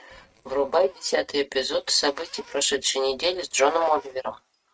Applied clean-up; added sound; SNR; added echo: neural mask model RNNoise.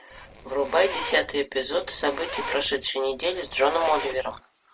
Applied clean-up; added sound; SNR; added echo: none; Zipper (clothing); 11 dB; none.